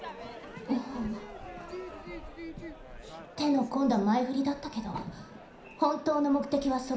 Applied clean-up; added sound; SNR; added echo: none; Crowd / Fireworks; 13 dB; reverberation time 0.5 s.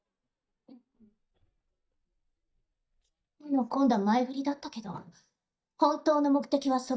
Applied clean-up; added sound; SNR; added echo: neural mask model DeepFilterNet 3.